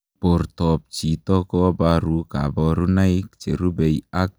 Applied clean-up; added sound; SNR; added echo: none; none; none; none.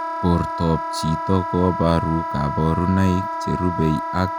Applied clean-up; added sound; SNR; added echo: none; Wind instrument, woodwind instrument; 5 dB; none.